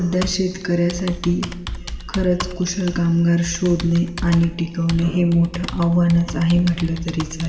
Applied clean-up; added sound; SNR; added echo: none; Computer keyboard; 11 dB; reverberation time 1.7 s.